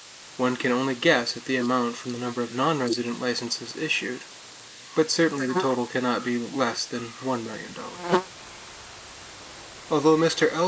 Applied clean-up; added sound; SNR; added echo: neural mask model Resemble Enhance denoiser.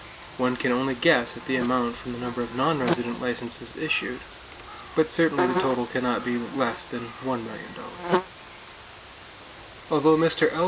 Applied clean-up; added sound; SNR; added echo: none; Buzz; 8 dB; none.